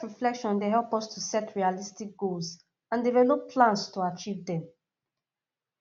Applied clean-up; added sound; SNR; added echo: none; none; none; none.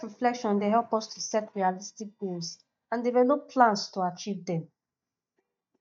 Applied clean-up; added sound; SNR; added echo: neural mask model DeepFilterNet 3.